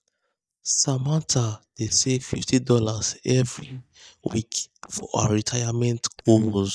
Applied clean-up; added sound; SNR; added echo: neural mask model DeepFilterNet 3.